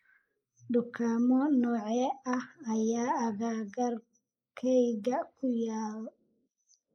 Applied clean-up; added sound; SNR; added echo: neural mask model Resemble Enhance denoiser.